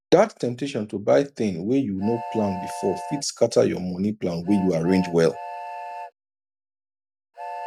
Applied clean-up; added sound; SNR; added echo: none; Train; 14 dB; none.